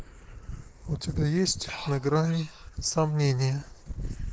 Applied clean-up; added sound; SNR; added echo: neural mask model Resemble Enhance denoiser.